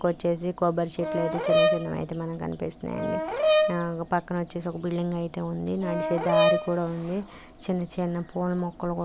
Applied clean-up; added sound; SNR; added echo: none; Brass instrument; -2 dB; none.